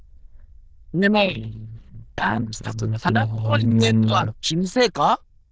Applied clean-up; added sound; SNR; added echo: neural diffusion model UNIVERSE++.